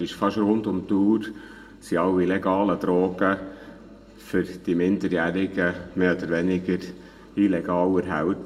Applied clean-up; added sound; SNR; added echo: none; none; none; reverberation time 0.9 s.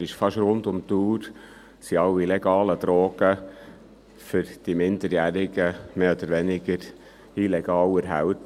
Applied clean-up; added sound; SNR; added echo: none; none; none; none.